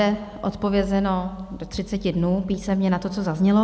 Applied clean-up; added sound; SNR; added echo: none; none; none; none.